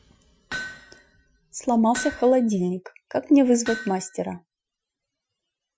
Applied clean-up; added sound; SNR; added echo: classical method Wiener filter.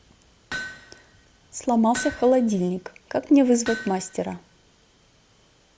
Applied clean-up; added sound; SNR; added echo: none; Hammer; 14 dB; none.